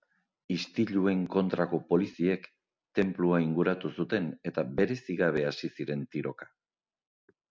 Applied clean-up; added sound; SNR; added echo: none; none; none; none.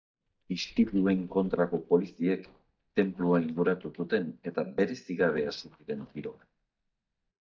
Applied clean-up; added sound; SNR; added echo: neural mask model DeepFilterNet 3.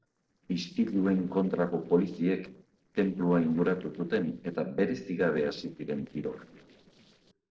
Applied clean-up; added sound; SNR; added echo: neural separator model SepFormer DNS4.